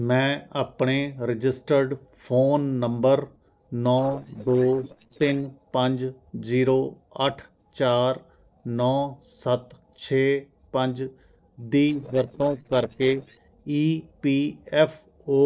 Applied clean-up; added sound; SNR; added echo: neural separator model SepFormer DNS4.